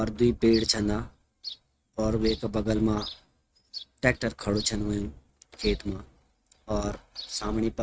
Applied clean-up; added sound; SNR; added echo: neural mask model RNNoise.